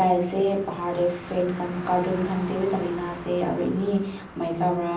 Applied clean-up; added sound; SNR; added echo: none; Car; 16 dB; reverberation time 0.6 s.